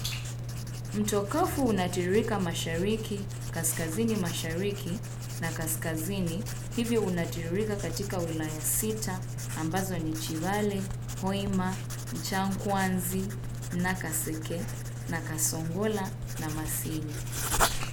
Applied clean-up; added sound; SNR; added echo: none; Writing; 3 dB; none.